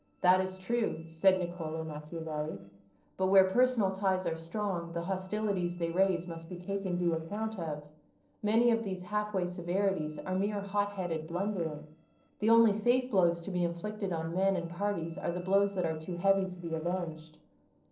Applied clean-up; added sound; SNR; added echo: neural separator model SepFormer DNS4.